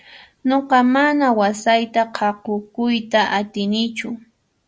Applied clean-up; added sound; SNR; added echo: none; none; none; none.